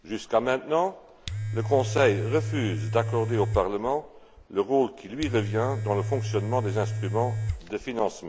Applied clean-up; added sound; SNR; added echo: none; Domestic sounds, home sounds; 4 dB; none.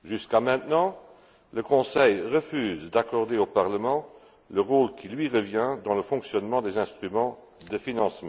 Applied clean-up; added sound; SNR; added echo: none; none; none; none.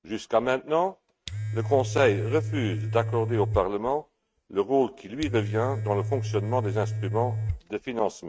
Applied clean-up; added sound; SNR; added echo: neural mask model RNNoise.